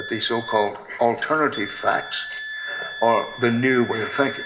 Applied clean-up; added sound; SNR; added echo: none; Wind instrument, woodwind instrument; 12 dB; reverberation time 0.8 s.